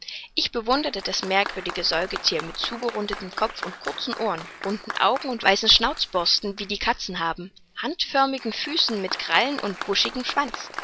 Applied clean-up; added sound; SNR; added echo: none; Applause; 12 dB; none.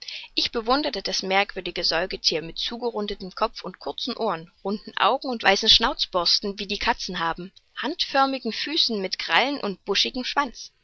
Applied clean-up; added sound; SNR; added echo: none; none; none; none.